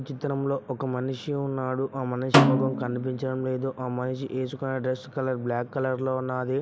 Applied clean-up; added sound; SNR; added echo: none; Snare drum; -2 dB; none.